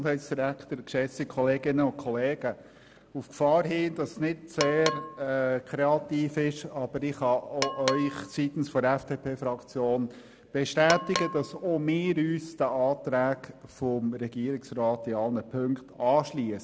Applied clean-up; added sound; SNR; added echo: none; Percussion; 9 dB; none.